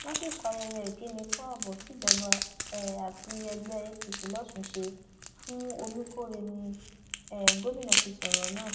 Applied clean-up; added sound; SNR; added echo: none; Crack / Crackle; -4 dB; reverberation time 0.7 s.